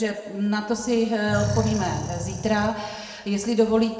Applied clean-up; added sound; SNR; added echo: none; Animal; 6 dB; reverberation time 1.5 s.